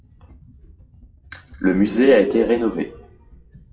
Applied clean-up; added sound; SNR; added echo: classical method WPE with log-MMSE.